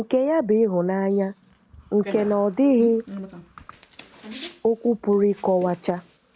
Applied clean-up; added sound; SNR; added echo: none; Bicycle; 18 dB; none.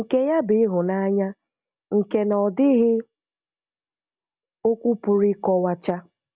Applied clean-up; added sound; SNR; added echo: none; none; none; none.